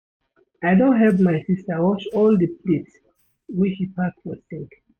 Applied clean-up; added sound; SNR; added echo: neural mask model RNNoise.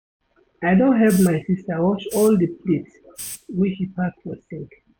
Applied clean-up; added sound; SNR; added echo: none; Hiss; 18 dB; none.